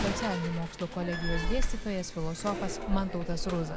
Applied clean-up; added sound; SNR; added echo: none; Slam; -1 dB; none.